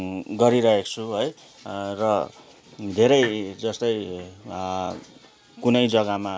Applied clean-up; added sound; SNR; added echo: none; none; none; none.